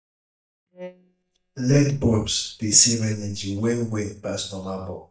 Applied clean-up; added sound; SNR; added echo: neural mask model DeepFilterNet 3.